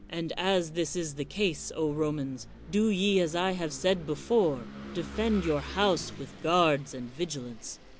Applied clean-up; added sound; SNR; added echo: none; Engine / Vehicle; 15 dB; none.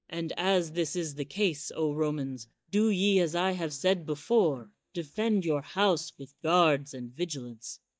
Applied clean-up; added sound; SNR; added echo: neural mask model DeepFilterNet 3.